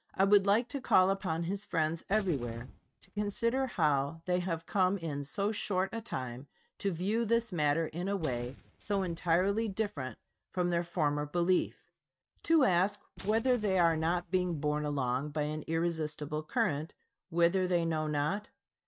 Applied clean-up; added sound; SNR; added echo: neural mask model RNNoise.